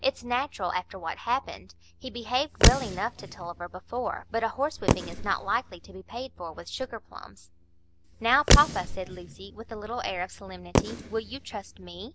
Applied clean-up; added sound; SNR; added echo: none; Fireworks; -2 dB; none.